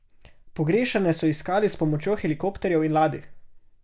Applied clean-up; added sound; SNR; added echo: none; none; none; none.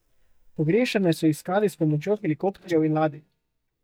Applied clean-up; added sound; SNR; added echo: neural mask model DeepFilterNet 3.